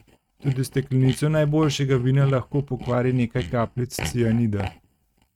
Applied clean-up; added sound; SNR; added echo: neural mask model RNNoise.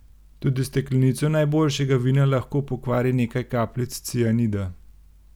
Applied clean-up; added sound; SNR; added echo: none; none; none; none.